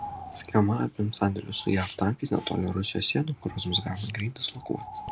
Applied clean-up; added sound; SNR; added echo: none; Bird; 16 dB; none.